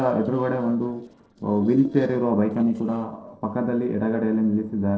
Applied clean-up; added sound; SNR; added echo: neural separator model SepFormer DNS4.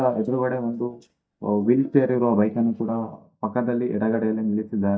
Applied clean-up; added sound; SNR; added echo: neural mask model DeepFilterNet 3.